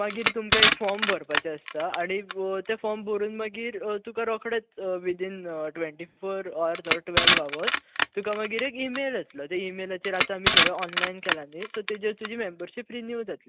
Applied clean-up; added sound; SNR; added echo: none; Crushing; -5 dB; none.